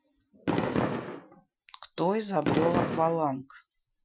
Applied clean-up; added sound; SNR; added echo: classical method Wiener filter.